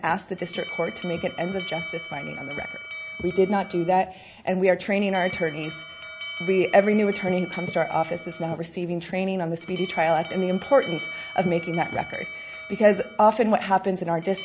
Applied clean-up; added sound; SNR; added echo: none; Alarm; 13 dB; none.